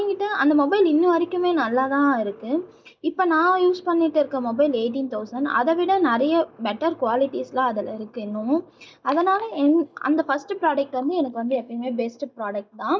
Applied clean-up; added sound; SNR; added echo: neural mask model DeepFilterNet 3.